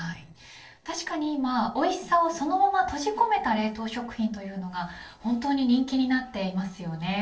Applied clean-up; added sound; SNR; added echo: neural separator model SepFormer DNS4.